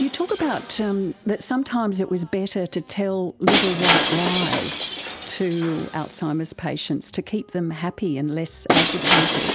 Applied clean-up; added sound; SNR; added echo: none; Shatter; 1 dB; none.